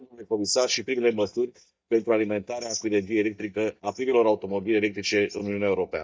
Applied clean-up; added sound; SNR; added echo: neural mask model DeepFilterNet 3.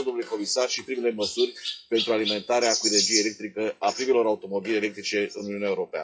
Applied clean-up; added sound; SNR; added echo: classical method WPE with log-MMSE.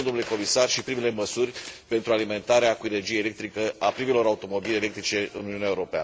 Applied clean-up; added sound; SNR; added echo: none; none; none; none.